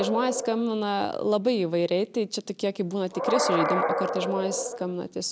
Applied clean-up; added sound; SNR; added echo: none; Animal; 4 dB; none.